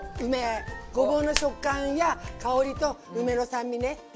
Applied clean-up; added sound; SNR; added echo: none; Hands; 10 dB; none.